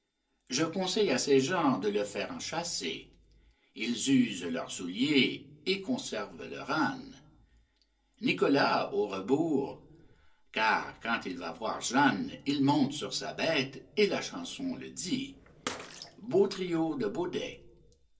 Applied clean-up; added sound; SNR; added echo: none; Bathtub (filling or washing) / Water / Splash, splatter; 15 dB; reverberation time 0.3 s.